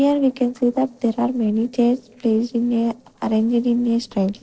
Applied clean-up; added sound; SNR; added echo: neural separator model SepFormer DNS4.